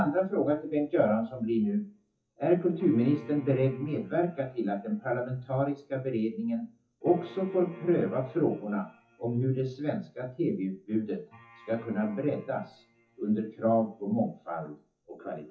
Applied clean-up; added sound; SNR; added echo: classical method WPE with log-MMSE.